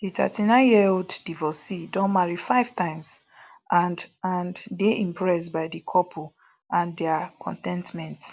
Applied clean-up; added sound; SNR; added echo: none; none; none; none.